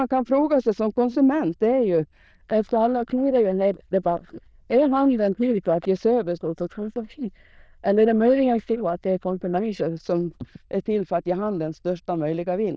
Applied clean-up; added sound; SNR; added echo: neural diffusion model UNIVERSE++.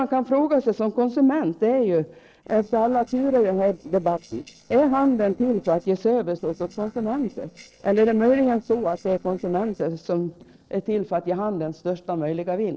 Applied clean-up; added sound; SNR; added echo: neural separator model SepFormer DNS4.